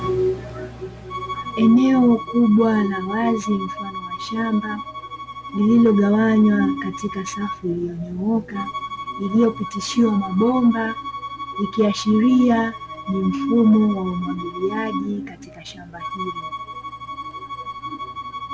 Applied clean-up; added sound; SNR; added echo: none; Bowed string instrument; 12 dB; none.